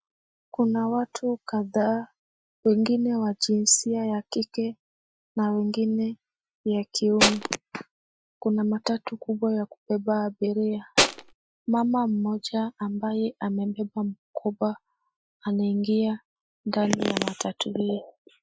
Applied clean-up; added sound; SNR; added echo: classical method Wiener filter.